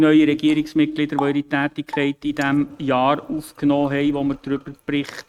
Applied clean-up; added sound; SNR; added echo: neural mask model RNNoise.